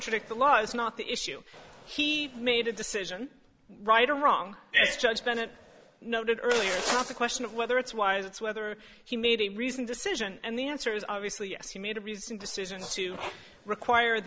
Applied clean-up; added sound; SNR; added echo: none; none; none; none.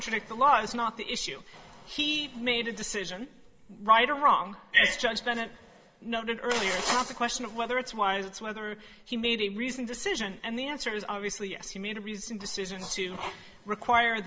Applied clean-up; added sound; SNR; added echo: none; none; none; reverberation time 0.3 s.